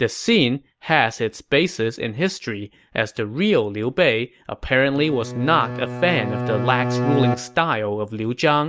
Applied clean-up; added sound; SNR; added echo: none; Bowed string instrument; 4 dB; none.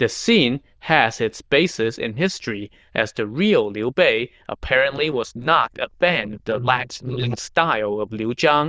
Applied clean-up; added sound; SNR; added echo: neural diffusion model UNIVERSE++.